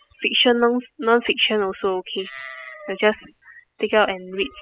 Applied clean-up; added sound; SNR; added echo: classical method spectral subtraction.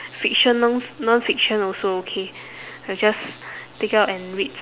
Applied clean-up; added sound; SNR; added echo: none; none; none; none.